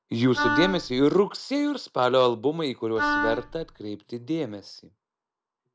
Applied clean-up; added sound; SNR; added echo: none; Wind instrument, woodwind instrument; 2 dB; none.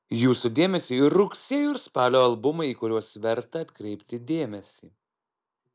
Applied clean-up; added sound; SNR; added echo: none; none; none; none.